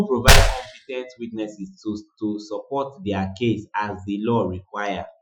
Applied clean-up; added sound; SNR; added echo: classical method Wiener filter.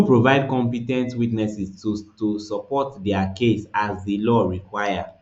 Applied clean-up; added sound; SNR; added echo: none; none; none; none.